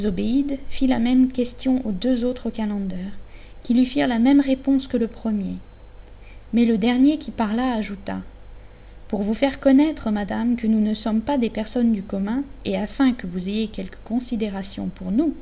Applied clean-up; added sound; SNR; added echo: none; none; none; none.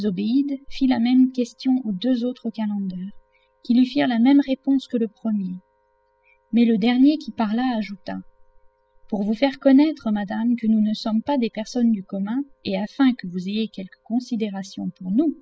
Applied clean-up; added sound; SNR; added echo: classical method spectral subtraction.